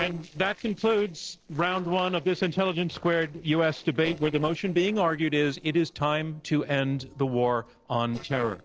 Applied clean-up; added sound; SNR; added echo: neural separator model SepFormer DNS4.